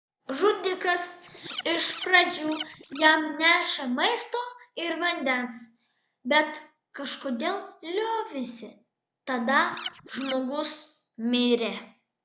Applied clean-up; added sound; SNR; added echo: none; Scratching (performance technique); 8 dB; none.